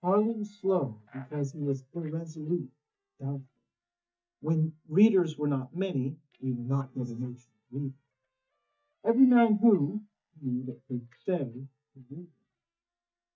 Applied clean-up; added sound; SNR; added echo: neural mask model DeepFilterNet 3.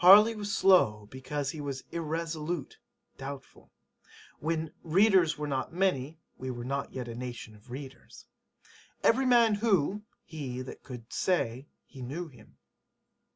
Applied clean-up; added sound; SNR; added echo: none; none; none; none.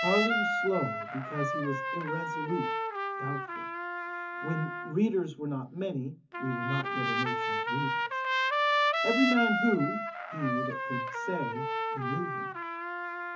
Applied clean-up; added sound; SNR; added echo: none; Trumpet; -1 dB; reverberation time 0.3 s.